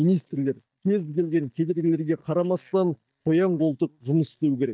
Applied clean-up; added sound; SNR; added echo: neural mask model DeepFilterNet 3.